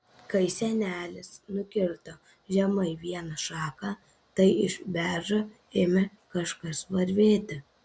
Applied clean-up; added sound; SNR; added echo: none; none; none; none.